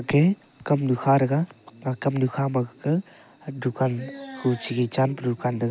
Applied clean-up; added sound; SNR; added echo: none; none; none; none.